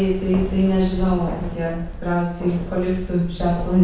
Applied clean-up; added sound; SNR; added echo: none; Keys jangling; 8 dB; reverberation time 0.7 s.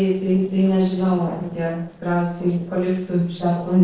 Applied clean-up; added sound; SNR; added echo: neural separator model SepFormer DNS4.